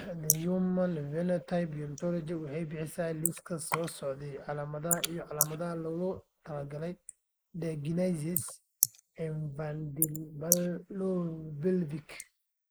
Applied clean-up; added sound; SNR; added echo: neural mask model Resemble Enhance denoiser.